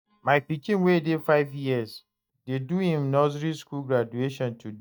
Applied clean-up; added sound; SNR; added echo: neural mask model DeepFilterNet 3.